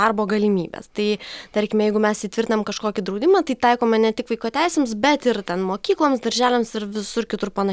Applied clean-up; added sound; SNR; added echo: none; none; none; none.